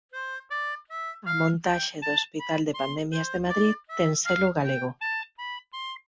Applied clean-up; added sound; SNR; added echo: none; Harmonica; 5 dB; none.